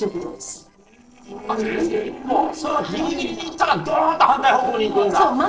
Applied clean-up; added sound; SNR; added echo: neural separator model SepFormer DNS4.